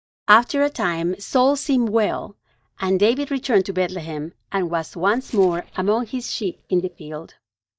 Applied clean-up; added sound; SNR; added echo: neural mask model DeepFilterNet 3.